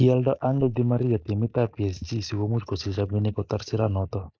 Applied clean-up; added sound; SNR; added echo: neural mask model Resemble Enhance denoiser.